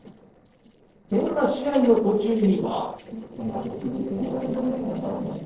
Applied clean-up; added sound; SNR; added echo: neural separator model SepFormer DNS4.